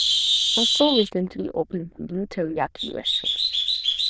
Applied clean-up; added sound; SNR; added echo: neural diffusion model UNIVERSE++.